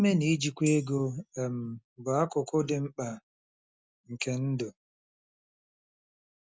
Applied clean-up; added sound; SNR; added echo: none; Tambourine; 16 dB; none.